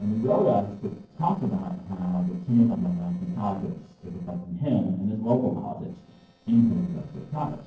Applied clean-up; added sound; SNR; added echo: neural separator model SepFormer DNS4.